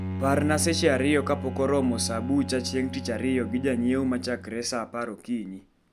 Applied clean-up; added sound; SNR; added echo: none; Bowed string instrument; 8 dB; none.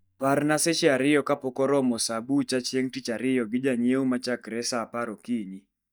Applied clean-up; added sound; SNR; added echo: neural mask model DeepFilterNet 3.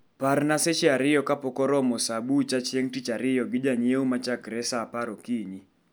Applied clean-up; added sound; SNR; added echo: none; none; none; none.